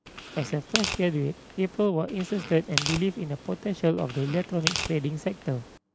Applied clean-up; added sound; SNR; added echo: none; Tearing; 7 dB; none.